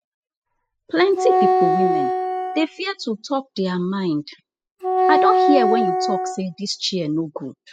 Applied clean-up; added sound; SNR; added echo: classical method spectral subtraction.